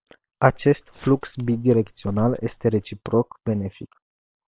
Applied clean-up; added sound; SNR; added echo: neural separator model SepFormer WHAM!.